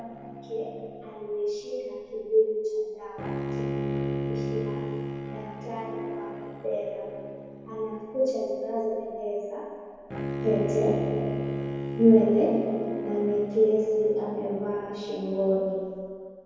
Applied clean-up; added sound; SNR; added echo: none; Bowed string instrument; 7 dB; reverberation time 2.2 s.